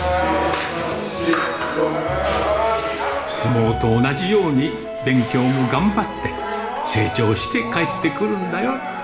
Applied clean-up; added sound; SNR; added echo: none; none; none; reverberation time 0.7 s.